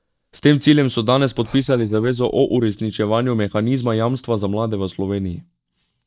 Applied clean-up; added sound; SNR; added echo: neural mask model DeepFilterNet 3.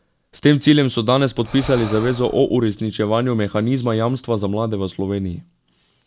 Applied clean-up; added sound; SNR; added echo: none; Breathing; 16 dB; none.